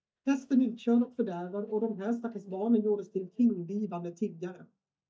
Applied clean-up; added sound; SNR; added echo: neural mask model DeepFilterNet 3.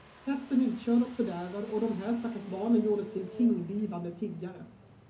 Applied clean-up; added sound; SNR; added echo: none; Engine starting; 19 dB; reverberation time 0.3 s.